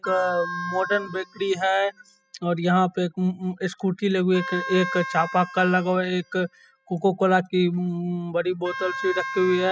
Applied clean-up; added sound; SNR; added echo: classical method spectral subtraction.